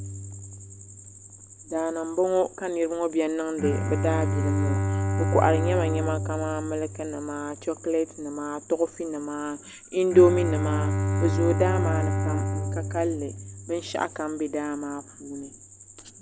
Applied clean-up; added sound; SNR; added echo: none; Bowed string instrument; 2 dB; none.